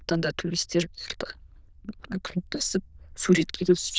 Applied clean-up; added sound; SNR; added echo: neural diffusion model UNIVERSE++.